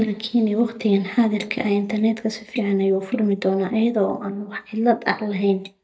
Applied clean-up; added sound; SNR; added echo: neural mask model DeepFilterNet 3.